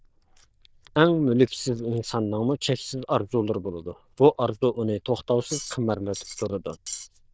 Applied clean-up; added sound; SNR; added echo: neural diffusion model UNIVERSE++.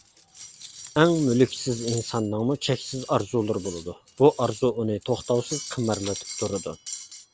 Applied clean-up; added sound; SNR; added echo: none; Cutlery, silverware; 15 dB; none.